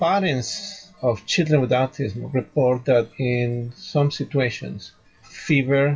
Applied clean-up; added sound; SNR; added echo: classical method WPE with log-MMSE.